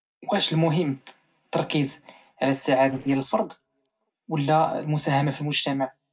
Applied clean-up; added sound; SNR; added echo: neural separator model SepFormer DNS4.